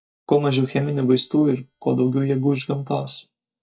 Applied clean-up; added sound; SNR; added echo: neural mask model DeepFilterNet 3.